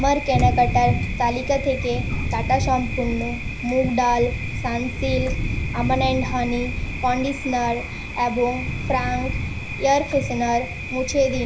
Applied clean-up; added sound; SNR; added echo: none; Thunder; 3 dB; reverberation time 0.5 s.